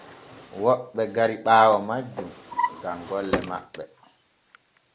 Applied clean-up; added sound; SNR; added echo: none; Drawer open or close; 10 dB; none.